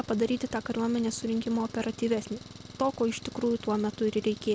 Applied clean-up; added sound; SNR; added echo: none; Engine; 16 dB; none.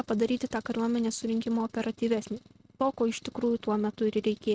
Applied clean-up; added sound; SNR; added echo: neural mask model RNNoise.